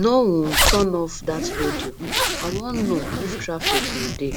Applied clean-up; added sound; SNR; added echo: none; Zipper (clothing); 1 dB; none.